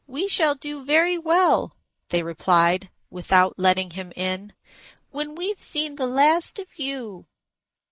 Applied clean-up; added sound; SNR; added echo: neural mask model Resemble Enhance denoiser.